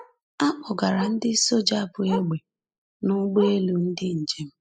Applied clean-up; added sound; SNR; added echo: classical method spectral subtraction.